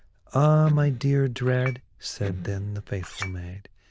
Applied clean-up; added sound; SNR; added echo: neural diffusion model UNIVERSE++.